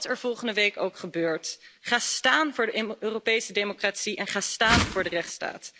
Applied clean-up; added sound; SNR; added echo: none; Whoosh, swoosh, swish; 0 dB; none.